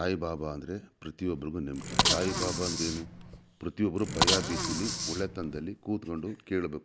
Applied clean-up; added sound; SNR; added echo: none; Bicycle; -2 dB; none.